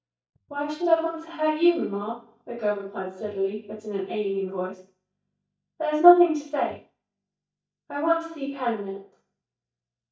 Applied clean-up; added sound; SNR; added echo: neural mask model DeepFilterNet 3.